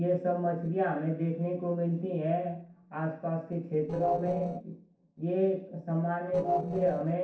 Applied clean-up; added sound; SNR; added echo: neural separator model SepFormer DNS4.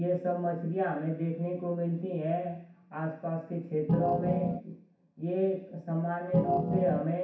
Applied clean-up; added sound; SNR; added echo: none; Organ; -4 dB; reverberation time 0.6 s.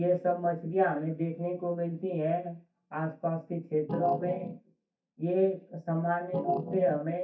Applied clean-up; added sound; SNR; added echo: neural mask model DeepFilterNet 3.